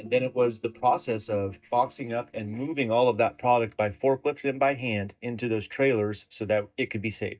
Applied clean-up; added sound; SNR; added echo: neural mask model DeepFilterNet 3.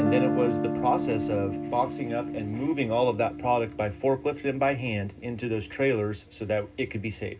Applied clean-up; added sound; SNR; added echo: none; Guitar; 5 dB; reverberation time 0.2 s.